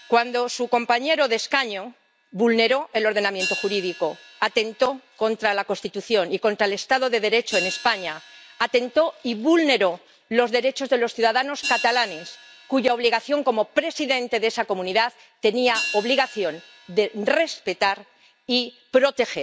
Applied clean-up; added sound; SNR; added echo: none; Hi-hat; 15 dB; none.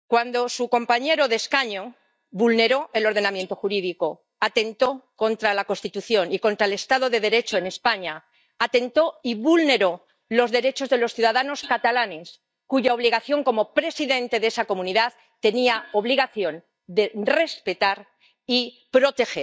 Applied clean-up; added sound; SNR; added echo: neural mask model DeepFilterNet 3.